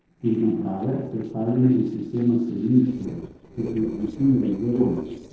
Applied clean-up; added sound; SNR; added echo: neural separator model SepFormer DNS4.